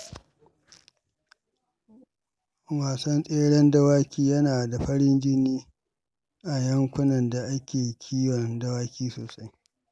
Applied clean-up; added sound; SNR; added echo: none; none; none; none.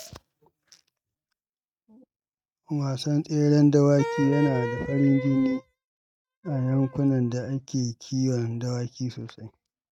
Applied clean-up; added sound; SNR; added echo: neural mask model RNNoise.